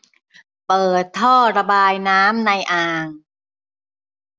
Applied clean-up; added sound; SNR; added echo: none; none; none; none.